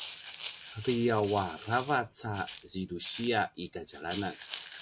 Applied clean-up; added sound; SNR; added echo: none; Rattle (instrument); -4 dB; none.